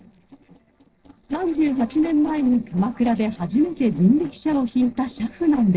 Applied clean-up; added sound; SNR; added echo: neural separator model SepFormer DNS4.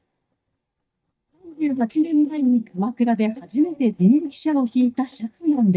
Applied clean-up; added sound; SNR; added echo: neural mask model DeepFilterNet 3.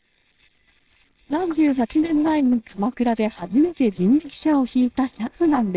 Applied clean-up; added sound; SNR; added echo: neural separator model SepFormer WHAMR!.